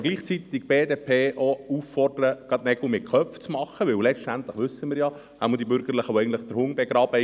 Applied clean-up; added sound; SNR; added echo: none; none; none; none.